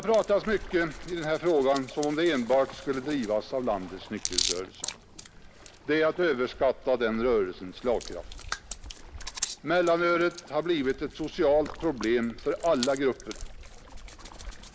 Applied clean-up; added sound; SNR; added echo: none; Waves, surf + Hands; 12 dB; none.